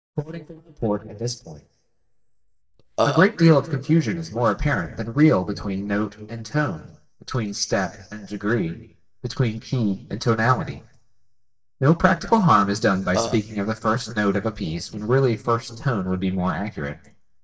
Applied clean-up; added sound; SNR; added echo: neural mask model DeepFilterNet 3.